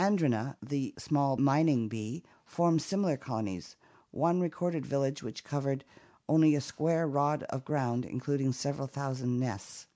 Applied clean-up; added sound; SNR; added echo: none; none; none; none.